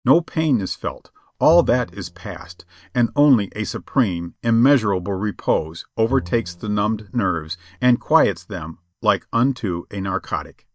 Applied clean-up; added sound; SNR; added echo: neural mask model DeepFilterNet 3.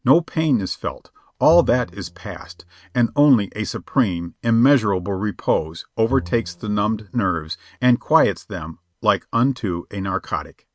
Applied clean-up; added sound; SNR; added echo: neural mask model RNNoise.